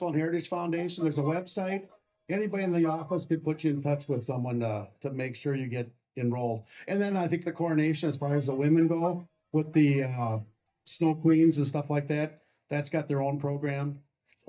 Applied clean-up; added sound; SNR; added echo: neural mask model DeepFilterNet 3.